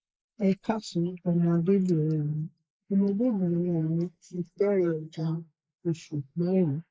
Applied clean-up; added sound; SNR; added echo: neural mask model Resemble Enhance denoiser.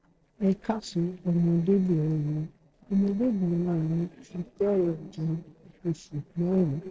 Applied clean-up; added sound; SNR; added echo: neural separator model SepFormer DNS4.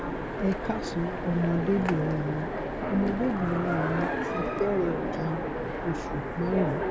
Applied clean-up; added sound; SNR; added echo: none; Train; 1 dB; none.